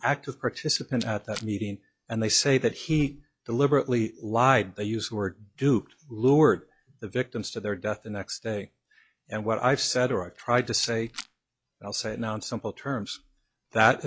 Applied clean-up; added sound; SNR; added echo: classical method log-MMSE.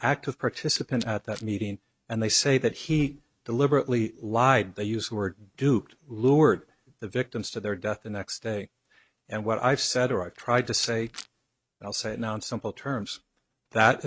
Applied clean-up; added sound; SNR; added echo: neural mask model RNNoise.